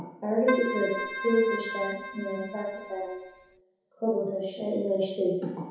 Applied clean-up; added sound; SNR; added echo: none; Keyboard (musical); 7 dB; reverberation time 0.9 s.